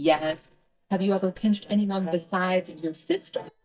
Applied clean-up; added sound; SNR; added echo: neural mask model DeepFilterNet 3.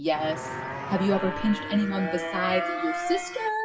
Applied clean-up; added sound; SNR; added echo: classical method WPE with log-MMSE.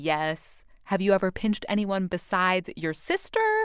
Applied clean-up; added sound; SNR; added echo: none; none; none; none.